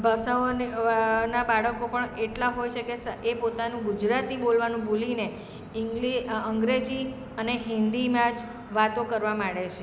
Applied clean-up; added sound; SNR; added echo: none; none; none; none.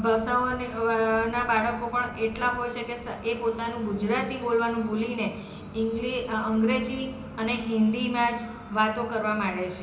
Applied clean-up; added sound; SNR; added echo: none; none; none; reverberation time 0.4 s.